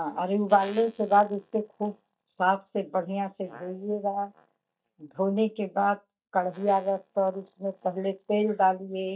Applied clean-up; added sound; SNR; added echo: neural mask model DeepFilterNet 3.